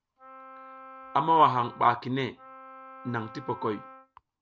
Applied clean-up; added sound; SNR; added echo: none; Wind instrument, woodwind instrument; 18 dB; none.